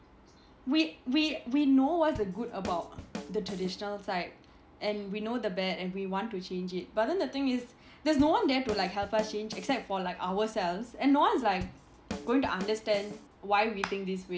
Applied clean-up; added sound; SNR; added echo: none; Drum / Drum kit; 12 dB; none.